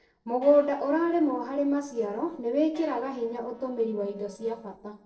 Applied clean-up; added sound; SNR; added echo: neural separator model SepFormer DNS4.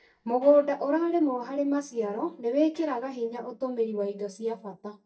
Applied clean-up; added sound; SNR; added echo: neural mask model DeepFilterNet 3.